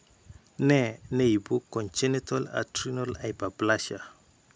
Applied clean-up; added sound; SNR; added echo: none; none; none; none.